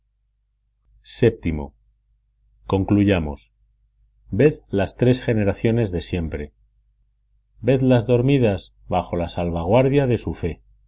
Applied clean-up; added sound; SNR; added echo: none; none; none; none.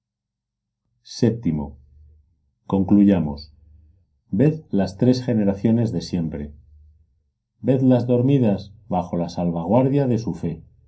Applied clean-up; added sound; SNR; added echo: none; none; none; reverberation time 0.3 s.